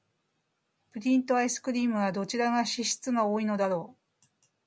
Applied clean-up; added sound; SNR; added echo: none; none; none; none.